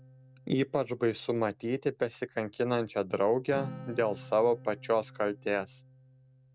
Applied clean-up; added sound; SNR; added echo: none; Acoustic guitar; 18 dB; none.